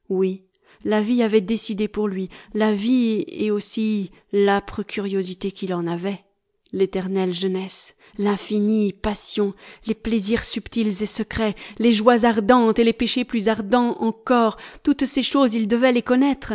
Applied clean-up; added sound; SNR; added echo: none; none; none; none.